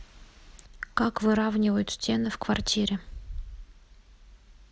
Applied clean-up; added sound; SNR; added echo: none; none; none; none.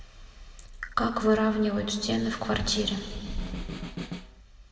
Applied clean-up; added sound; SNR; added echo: none; Snare drum; 13 dB; reverberation time 2.0 s.